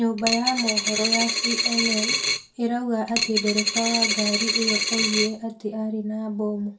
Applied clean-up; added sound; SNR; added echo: none; Coin (dropping); -2 dB; reverberation time 0.2 s.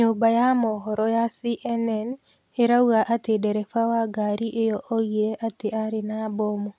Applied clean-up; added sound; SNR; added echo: none; none; none; none.